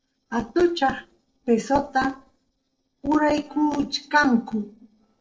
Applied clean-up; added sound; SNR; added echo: neural separator model SepFormer DNS4.